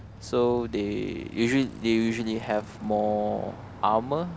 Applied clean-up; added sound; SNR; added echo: none; Bicycle; 16 dB; none.